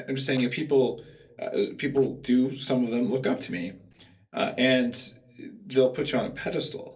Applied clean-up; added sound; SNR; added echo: neural separator model SepFormer DNS4.